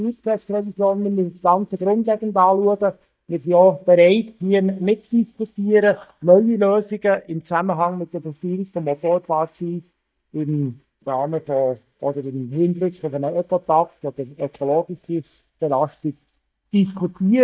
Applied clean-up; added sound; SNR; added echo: neural mask model DeepFilterNet 3.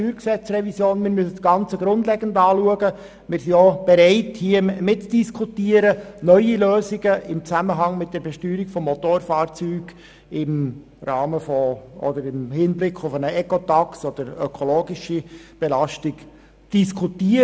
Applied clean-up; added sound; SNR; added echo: none; none; none; none.